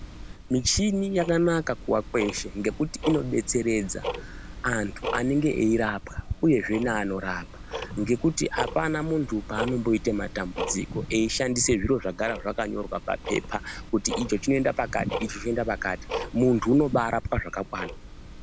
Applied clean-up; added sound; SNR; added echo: none; Tick-tock; 10 dB; none.